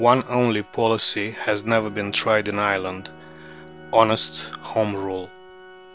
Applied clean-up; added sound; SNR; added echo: none; Organ + Bowed string instrument; 20 dB; none.